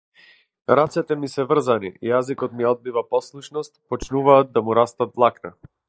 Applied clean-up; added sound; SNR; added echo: neural mask model DeepFilterNet 3.